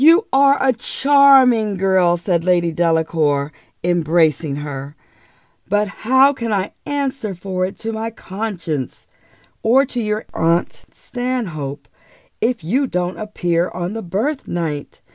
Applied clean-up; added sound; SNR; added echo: none; none; none; none.